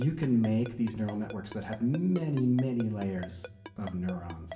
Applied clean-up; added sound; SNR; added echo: none; Ringtone; 17 dB; reverberation time 1.1 s.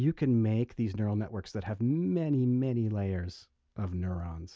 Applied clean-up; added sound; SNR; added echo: none; none; none; none.